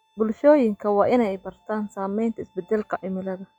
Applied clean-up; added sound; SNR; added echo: classical method log-MMSE.